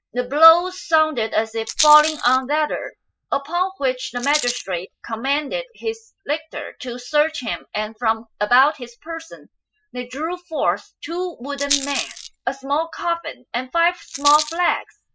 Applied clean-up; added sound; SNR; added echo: classical method spectral subtraction.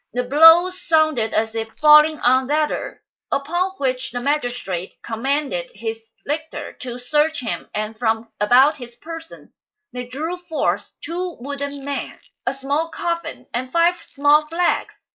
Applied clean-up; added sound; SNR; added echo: neural mask model Resemble Enhance denoiser.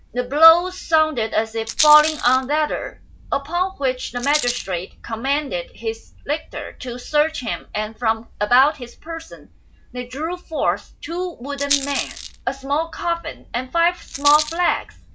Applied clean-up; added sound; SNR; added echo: none; Rattle; 12 dB; none.